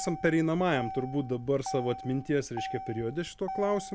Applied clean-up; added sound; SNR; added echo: none; Motor vehicle (road); 11 dB; none.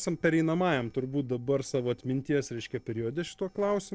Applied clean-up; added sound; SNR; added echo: neural separator model SepFormer DNS4.